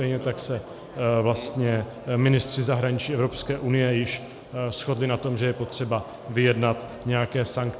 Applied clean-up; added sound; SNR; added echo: none; none; none; none.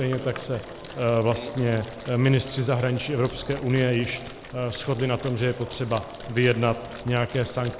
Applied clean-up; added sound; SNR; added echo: none; Splash, splatter; 18 dB; none.